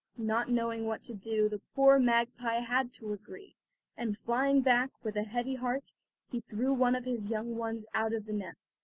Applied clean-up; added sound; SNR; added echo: none; none; none; none.